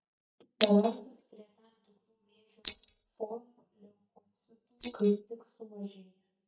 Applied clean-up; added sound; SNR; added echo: neural mask model DeepFilterNet 3.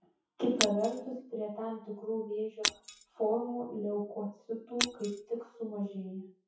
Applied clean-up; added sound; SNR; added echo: classical method WPE with log-MMSE.